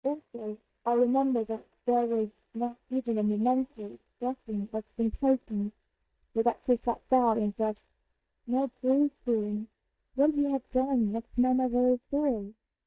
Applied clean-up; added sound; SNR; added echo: neural mask model DeepFilterNet 3.